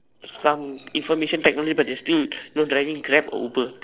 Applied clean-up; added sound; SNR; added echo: neural separator model SepFormer DNS4.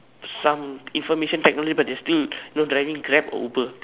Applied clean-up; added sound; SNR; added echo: none; none; none; none.